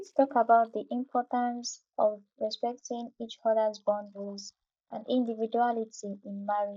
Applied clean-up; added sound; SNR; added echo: neural mask model DeepFilterNet 3.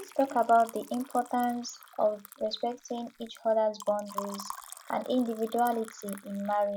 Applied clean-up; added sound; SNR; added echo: none; Liquid; 18 dB; none.